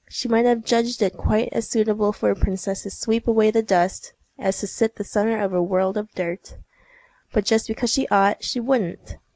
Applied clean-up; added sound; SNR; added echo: none; none; none; none.